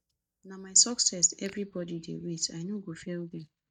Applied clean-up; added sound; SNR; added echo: neural mask model DeepFilterNet 3.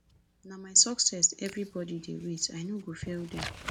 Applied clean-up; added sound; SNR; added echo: none; Writing; 15 dB; none.